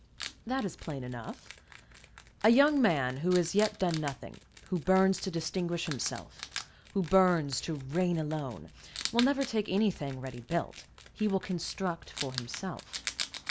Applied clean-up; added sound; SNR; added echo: none; Wild animals; 13 dB; none.